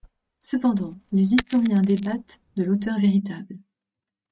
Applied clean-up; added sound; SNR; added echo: neural mask model RNNoise.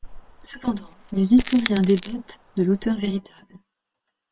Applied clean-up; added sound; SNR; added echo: neural separator model SepFormer WHAM!.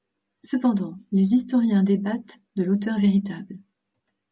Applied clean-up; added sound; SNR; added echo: none; none; none; none.